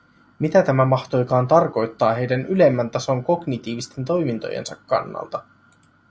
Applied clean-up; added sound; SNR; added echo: none; none; none; none.